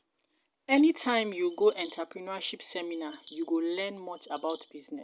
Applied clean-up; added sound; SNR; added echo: none; Bird vocalization, bird call, bird song; 17 dB; none.